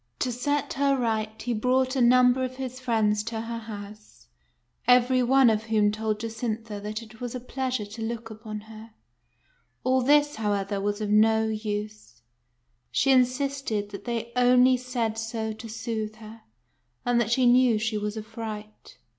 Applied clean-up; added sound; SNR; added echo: none; none; none; none.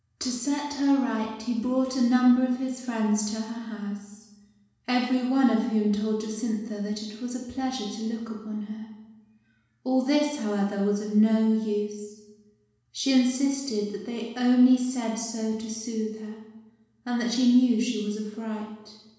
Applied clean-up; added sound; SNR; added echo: none; none; none; reverberation time 1.1 s.